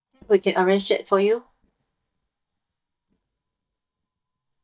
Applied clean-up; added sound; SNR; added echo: neural mask model DeepFilterNet 3.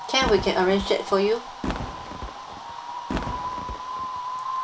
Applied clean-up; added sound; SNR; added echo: none; Fireworks + Wind; 5 dB; none.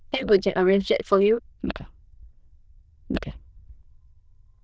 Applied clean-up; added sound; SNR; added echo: neural diffusion model UNIVERSE++.